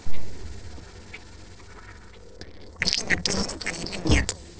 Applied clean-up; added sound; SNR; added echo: neural separator model SepFormer DNS4.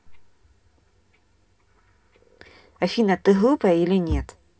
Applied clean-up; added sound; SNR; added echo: none; Bass drum / Thump, thud; 14 dB; reverberation time 0.3 s.